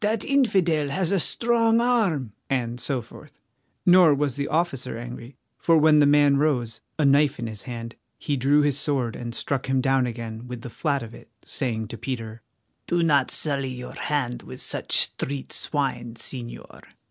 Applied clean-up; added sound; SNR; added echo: none; none; none; none.